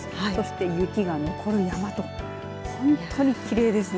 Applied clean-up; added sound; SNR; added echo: none; none; none; none.